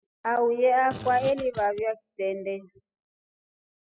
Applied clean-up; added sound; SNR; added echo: classical method spectral subtraction.